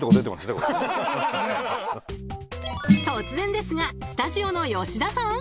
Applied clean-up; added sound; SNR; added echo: none; Snare drum; 1 dB; none.